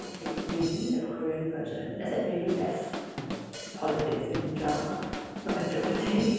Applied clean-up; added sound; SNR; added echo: none; Drum kit; 7 dB; reverberation time 1.2 s.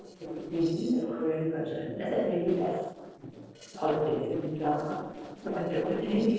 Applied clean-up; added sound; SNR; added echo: neural separator model SepFormer DNS4.